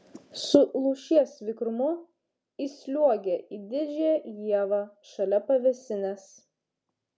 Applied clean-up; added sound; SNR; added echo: none; none; none; none.